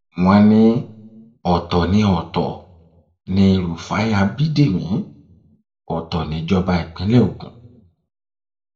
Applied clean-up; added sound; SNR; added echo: none; none; none; reverberation time 0.4 s.